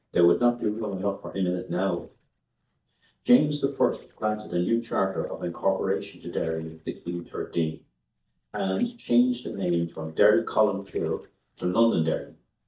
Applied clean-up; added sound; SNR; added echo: neural mask model DeepFilterNet 3.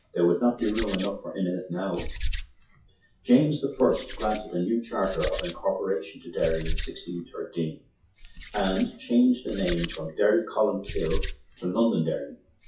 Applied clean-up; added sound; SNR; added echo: classical method WPE with log-MMSE.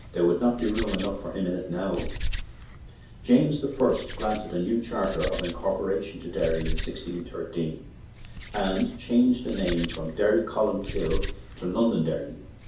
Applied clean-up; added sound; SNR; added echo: none; Hands; 7 dB; reverberation time 0.6 s.